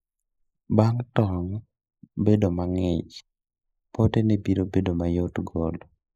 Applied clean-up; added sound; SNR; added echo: neural mask model Resemble Enhance denoiser.